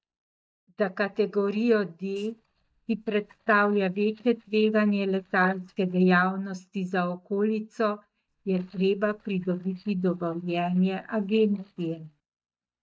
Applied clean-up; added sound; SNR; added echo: neural mask model DeepFilterNet 3.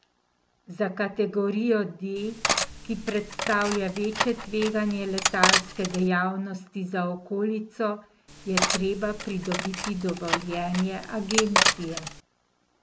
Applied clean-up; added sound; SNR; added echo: none; Cutlery, silverware; 0 dB; none.